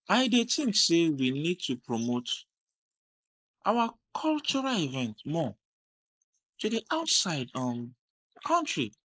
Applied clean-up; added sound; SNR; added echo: neural mask model Resemble Enhance denoiser.